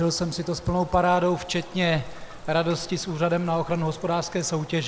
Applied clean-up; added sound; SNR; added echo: none; Rain; 17 dB; none.